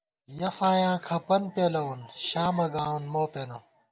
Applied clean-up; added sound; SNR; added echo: none; none; none; none.